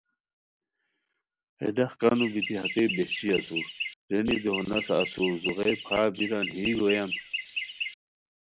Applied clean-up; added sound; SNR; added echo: none; Chirp, tweet; 5 dB; none.